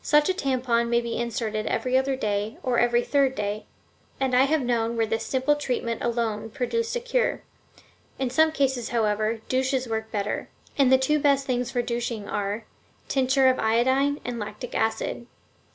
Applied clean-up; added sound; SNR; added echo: none; none; none; none.